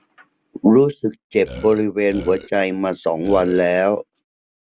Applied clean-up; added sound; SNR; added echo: none; Burping, eructation; 14 dB; none.